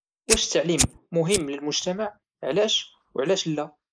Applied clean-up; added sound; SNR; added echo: neural mask model Resemble Enhance denoiser.